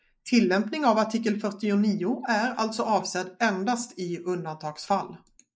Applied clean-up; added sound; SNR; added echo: neural mask model Resemble Enhance denoiser.